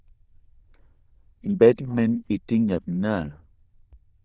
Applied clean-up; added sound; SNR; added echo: neural diffusion model UNIVERSE++.